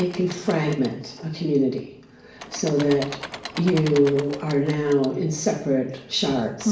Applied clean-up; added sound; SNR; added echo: none; Engine / Mechanisms; 16 dB; reverberation time 0.6 s.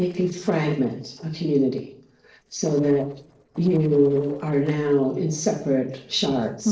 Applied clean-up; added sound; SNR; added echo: neural separator model SepFormer DNS4.